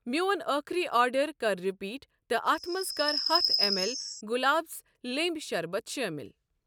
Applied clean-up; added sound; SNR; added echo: none; Chirp, tweet; 0 dB; none.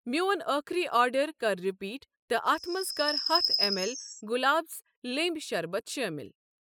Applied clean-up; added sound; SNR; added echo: classical method spectral subtraction.